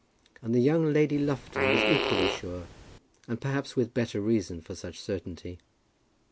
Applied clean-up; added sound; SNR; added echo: none; Fart; 0 dB; none.